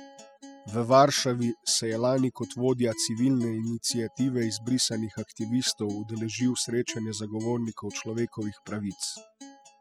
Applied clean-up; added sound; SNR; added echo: classical method spectral subtraction.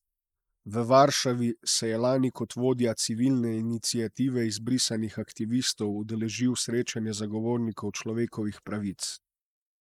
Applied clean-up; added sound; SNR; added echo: neural mask model Resemble Enhance denoiser.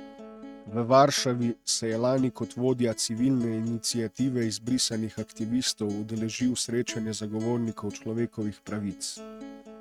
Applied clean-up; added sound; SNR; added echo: neural mask model RNNoise.